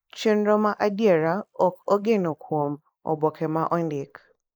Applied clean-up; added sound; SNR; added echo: neural mask model Resemble Enhance denoiser.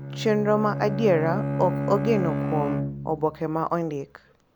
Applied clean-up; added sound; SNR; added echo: none; Bowed string instrument; 4 dB; none.